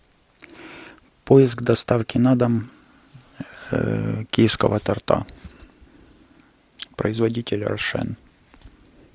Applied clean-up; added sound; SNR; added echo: none; none; none; none.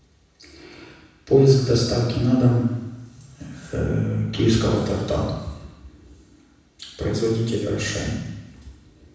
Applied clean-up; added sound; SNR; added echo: none; none; none; reverberation time 1.1 s.